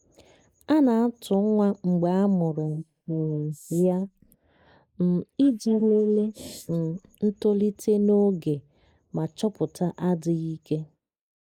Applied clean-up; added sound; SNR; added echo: neural mask model Resemble Enhance denoiser.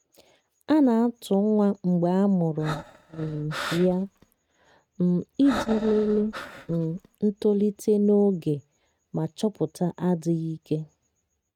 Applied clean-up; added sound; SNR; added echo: neural mask model RNNoise.